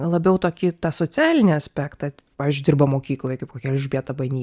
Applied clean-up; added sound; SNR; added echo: none; none; none; none.